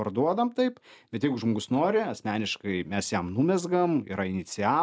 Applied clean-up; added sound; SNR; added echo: none; none; none; none.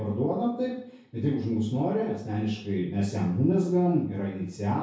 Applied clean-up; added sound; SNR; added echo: none; none; none; reverberation time 0.6 s.